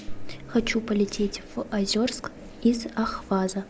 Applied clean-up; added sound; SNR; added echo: none; none; none; none.